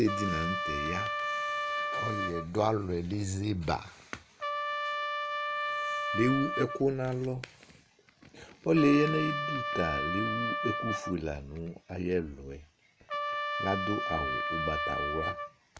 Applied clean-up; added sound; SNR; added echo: none; Trumpet; 2 dB; none.